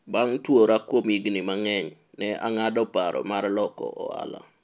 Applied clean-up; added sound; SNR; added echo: none; none; none; none.